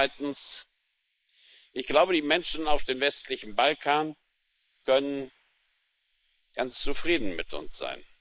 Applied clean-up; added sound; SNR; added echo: neural mask model Resemble Enhance denoiser.